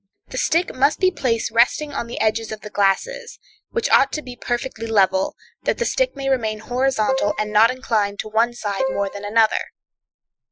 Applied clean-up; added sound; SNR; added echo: classical method Wiener filter.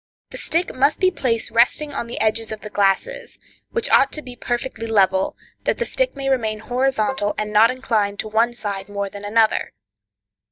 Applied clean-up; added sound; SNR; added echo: neural mask model DeepFilterNet 3.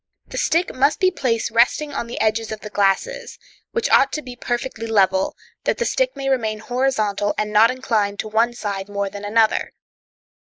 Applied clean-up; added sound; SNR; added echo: neural mask model Resemble Enhance denoiser.